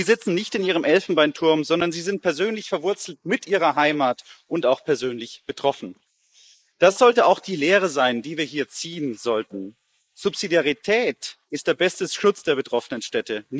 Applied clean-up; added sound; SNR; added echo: neural mask model Resemble Enhance denoiser.